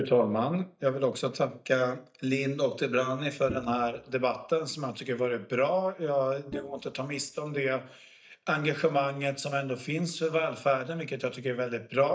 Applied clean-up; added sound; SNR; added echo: neural mask model DeepFilterNet 3.